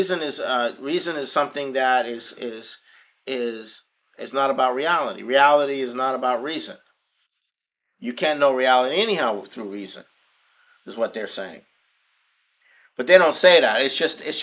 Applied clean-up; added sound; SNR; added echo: neural mask model Resemble Enhance denoiser.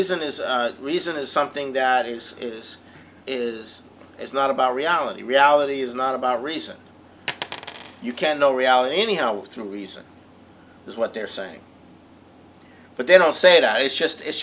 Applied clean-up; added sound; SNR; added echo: none; Coin (dropping); 12 dB; none.